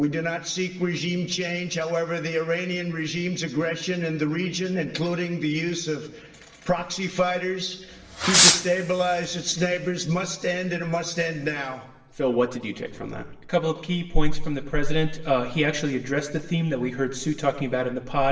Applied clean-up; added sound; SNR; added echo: none; Fireworks; -2 dB; reverberation time 0.9 s.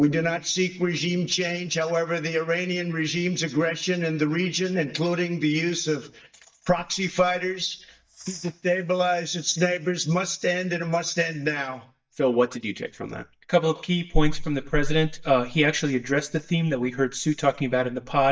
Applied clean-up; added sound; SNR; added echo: neural mask model DeepFilterNet 3.